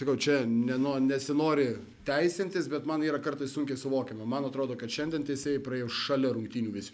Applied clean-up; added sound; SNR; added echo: none; none; none; none.